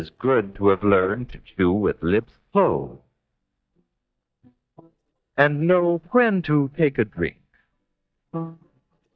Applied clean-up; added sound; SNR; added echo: neural mask model DeepFilterNet 3.